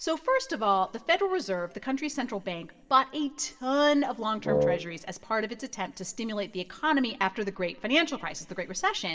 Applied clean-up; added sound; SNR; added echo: none; Wind instrument, woodwind instrument; -1 dB; reverberation time 1.7 s.